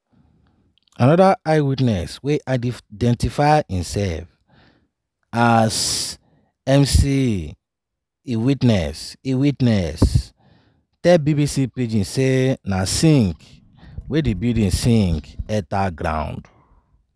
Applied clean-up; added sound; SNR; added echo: none; Tap; 13 dB; none.